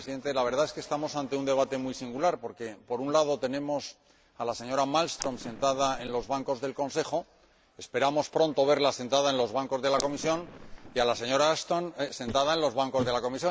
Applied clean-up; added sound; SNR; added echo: neural mask model Resemble Enhance denoiser.